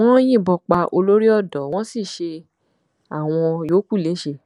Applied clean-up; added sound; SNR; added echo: none; none; none; none.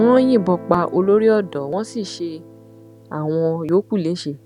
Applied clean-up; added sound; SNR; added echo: none; Guitar; 17 dB; none.